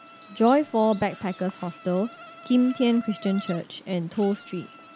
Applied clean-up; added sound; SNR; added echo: none; Insect; 20 dB; none.